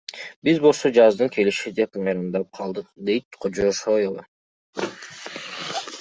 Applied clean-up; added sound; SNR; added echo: none; none; none; none.